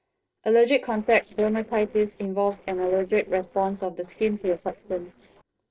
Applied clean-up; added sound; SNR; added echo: neural separator model SepFormer DNS4.